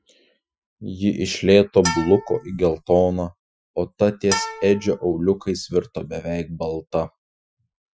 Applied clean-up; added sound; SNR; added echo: classical method Wiener filter.